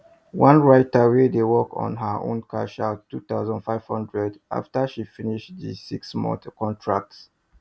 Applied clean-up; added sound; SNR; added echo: none; none; none; none.